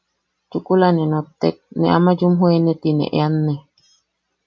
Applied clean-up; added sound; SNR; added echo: none; none; none; none.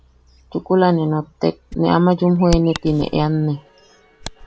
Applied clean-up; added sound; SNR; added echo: none; Bird vocalization, bird call, bird song; 14 dB; none.